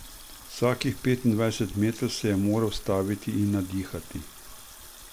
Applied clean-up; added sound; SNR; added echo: none; Water tap, faucet; 20 dB; none.